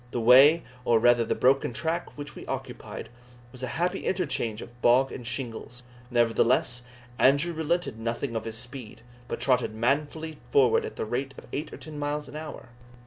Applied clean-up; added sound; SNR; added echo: none; none; none; none.